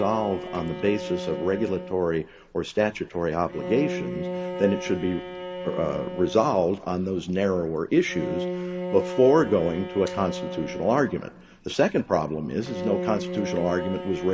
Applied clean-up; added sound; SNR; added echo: none; Bowed string instrument; 9 dB; none.